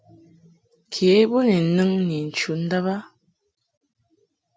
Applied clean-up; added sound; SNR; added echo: none; none; none; none.